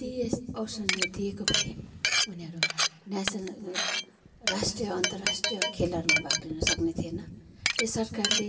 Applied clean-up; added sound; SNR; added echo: none; Glass; -2 dB; reverberation time 1.3 s.